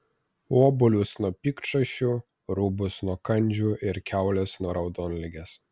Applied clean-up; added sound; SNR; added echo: none; none; none; none.